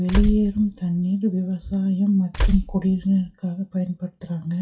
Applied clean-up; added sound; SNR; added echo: classical method WPE with log-MMSE.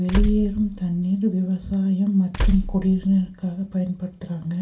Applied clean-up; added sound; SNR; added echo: none; Tools; 5 dB; reverberation time 0.2 s.